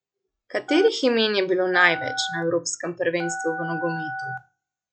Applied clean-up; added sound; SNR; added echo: classical method log-MMSE.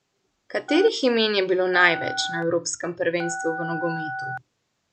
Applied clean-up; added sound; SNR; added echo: none; Telephone; 9 dB; none.